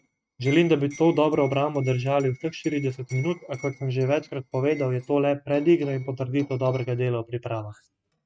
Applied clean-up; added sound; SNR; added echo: neural mask model RNNoise.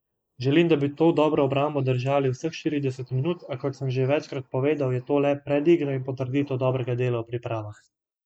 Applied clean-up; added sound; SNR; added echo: neural mask model Resemble Enhance denoiser.